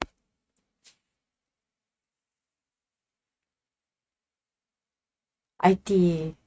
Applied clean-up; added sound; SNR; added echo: neural mask model RNNoise.